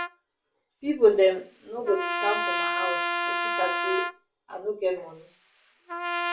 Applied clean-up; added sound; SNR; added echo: none; Trumpet; 3 dB; reverberation time 0.3 s.